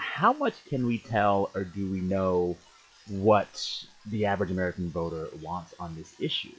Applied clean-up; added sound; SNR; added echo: classical method log-MMSE.